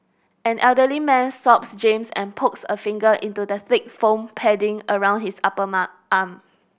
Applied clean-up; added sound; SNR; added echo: none; none; none; none.